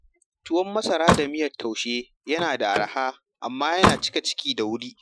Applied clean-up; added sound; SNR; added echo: classical method Wiener filter.